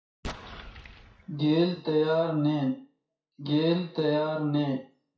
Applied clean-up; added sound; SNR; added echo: classical method WPE with log-MMSE.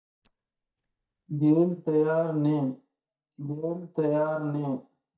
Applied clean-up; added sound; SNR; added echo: neural mask model DeepFilterNet 3.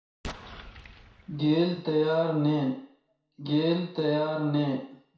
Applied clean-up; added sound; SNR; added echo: none; Explosion; 16 dB; reverberation time 0.6 s.